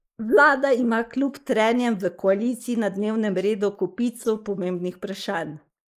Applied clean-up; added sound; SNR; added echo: neural mask model Resemble Enhance denoiser.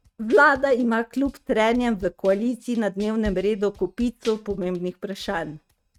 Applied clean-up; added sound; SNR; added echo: neural mask model RNNoise.